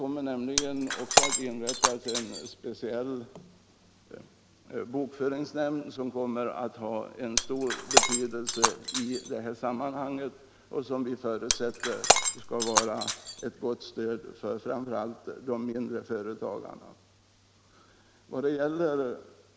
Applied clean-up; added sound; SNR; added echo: none; Shatter; -3 dB; none.